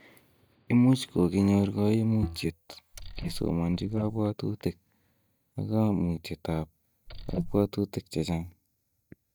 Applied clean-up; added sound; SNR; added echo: neural mask model DeepFilterNet 3.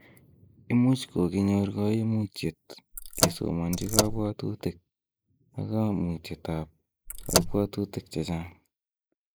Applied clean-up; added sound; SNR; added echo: neural mask model Resemble Enhance denoiser.